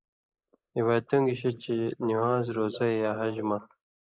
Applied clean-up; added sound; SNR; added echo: neural mask model Resemble Enhance denoiser.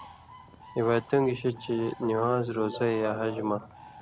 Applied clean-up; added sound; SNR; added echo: none; Bird; 19 dB; none.